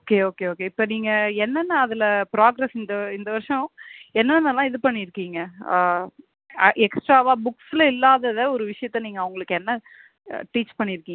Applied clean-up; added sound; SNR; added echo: none; none; none; none.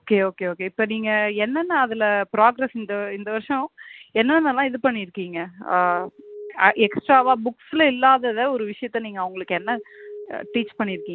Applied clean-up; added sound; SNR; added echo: none; Alarm; 16 dB; none.